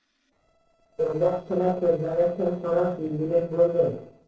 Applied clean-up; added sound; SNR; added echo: neural separator model SepFormer DNS4.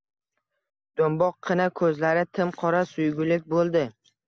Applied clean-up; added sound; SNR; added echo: none; none; none; none.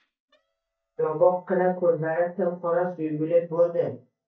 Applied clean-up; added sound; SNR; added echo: neural mask model DeepFilterNet 3.